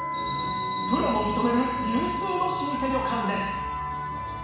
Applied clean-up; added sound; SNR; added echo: none; Wind instrument, woodwind instrument; 2 dB; reverberation time 1.1 s.